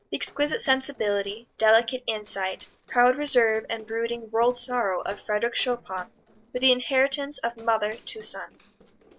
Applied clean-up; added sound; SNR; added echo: neural separator model SepFormer DNS4.